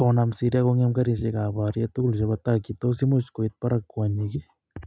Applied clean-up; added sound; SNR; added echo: none; none; none; none.